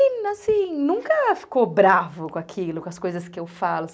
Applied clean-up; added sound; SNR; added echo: none; none; none; none.